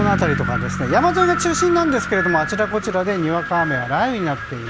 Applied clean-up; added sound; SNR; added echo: none; Bass guitar + Wind; 4 dB; none.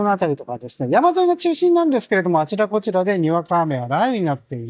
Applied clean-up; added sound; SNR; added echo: neural mask model DeepFilterNet 3.